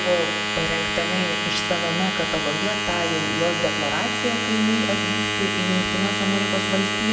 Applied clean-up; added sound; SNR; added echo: none; Domestic sounds, home sounds; -1 dB; reverberation time 1.1 s.